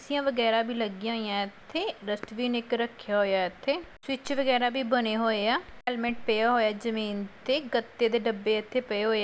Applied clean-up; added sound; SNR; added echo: none; none; none; none.